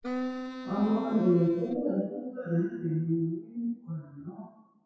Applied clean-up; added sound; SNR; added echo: classical method WPE with log-MMSE.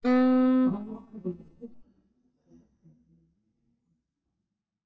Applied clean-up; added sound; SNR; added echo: neural mask model DeepFilterNet 3.